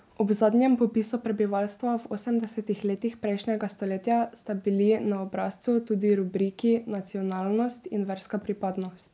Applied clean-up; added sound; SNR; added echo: none; none; none; none.